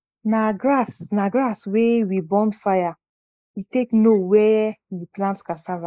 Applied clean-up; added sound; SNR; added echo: neural mask model Resemble Enhance denoiser.